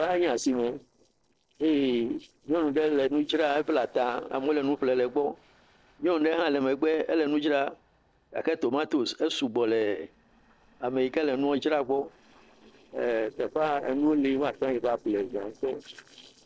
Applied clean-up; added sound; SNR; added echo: neural separator model SepFormer DNS4.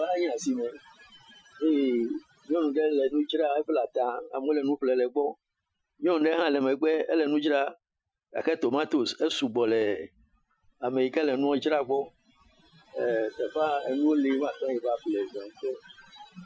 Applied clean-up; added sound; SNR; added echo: classical method Wiener filter.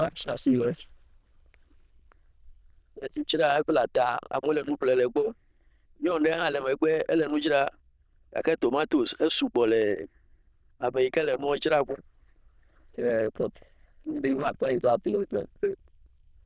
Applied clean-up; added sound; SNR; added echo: neural diffusion model UNIVERSE++.